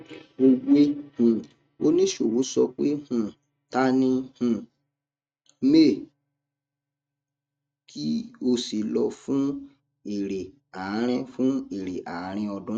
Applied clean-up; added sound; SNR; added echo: neural mask model RNNoise.